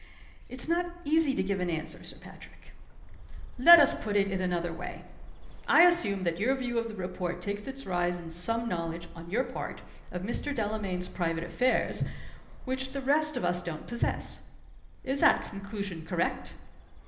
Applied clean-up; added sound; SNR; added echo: none; Bird; 13 dB; reverberation time 0.8 s.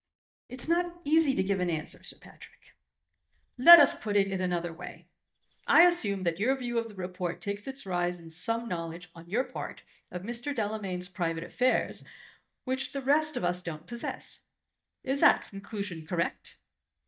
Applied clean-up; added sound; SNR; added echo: neural mask model DeepFilterNet 3.